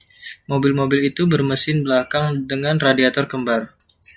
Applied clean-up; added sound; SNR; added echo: none; none; none; none.